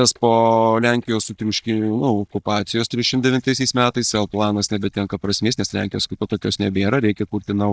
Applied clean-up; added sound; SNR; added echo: neural mask model DeepFilterNet 3.